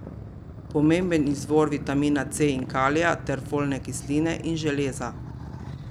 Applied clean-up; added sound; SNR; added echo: none; Motorcycle; 11 dB; none.